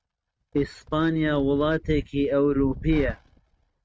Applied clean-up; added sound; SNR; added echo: neural mask model RNNoise.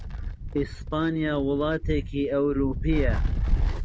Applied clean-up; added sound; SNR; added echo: none; Wind; 0 dB; none.